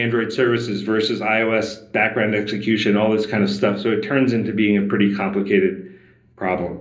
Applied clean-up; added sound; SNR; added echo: none; none; none; reverberation time 0.5 s.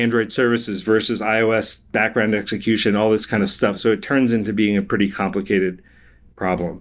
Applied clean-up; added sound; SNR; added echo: none; none; none; none.